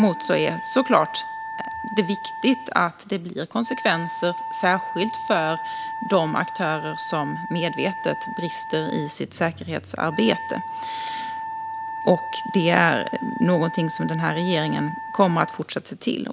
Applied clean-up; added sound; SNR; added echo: none; Wind instrument, woodwind instrument; 8 dB; none.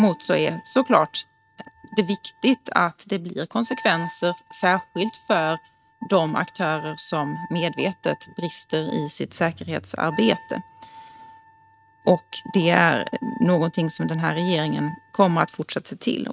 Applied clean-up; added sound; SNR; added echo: neural mask model RNNoise.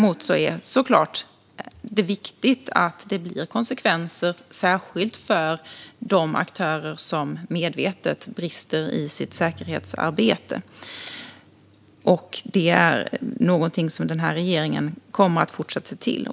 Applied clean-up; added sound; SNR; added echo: none; none; none; none.